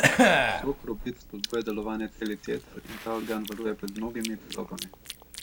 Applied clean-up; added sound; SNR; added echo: none; Chewing, mastication / Cough; -4 dB; none.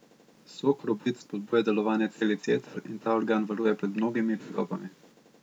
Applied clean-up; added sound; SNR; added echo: none; none; none; none.